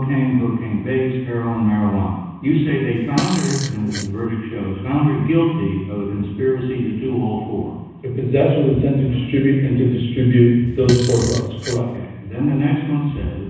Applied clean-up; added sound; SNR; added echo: none; Fart; 10 dB; reverberation time 1.1 s.